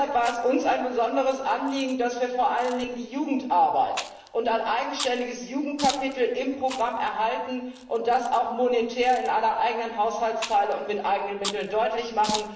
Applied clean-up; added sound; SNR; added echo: none; Chewing, mastication; 16 dB; reverberation time 0.9 s.